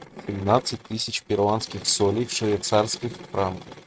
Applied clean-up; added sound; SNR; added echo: neural mask model RNNoise.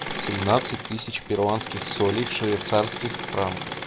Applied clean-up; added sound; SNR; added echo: none; Engine / Mechanisms; 6 dB; none.